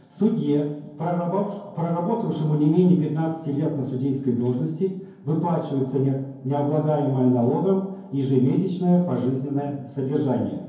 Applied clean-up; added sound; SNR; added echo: none; none; none; reverberation time 0.9 s.